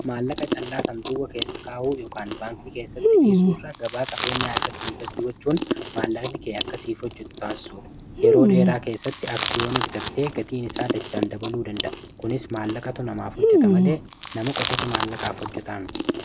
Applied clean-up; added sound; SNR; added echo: none; Chewing, mastication; -4 dB; none.